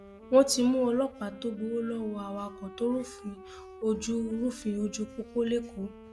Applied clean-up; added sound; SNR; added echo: none; Wind instrument, woodwind instrument; 19 dB; none.